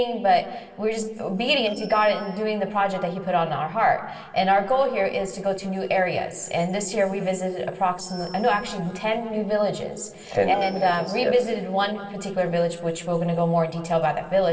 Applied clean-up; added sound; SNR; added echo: neural separator model SepFormer DNS4.